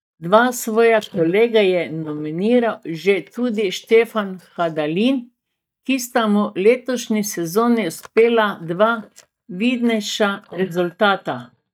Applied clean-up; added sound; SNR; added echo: neural mask model DeepFilterNet 3.